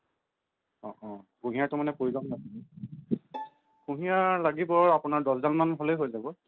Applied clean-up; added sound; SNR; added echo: none; Bowed string instrument; 17 dB; none.